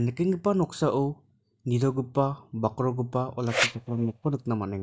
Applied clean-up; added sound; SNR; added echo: neural mask model DeepFilterNet 3.